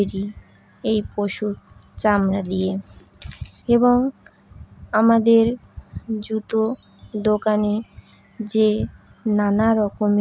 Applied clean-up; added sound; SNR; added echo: none; Wind chime; 15 dB; none.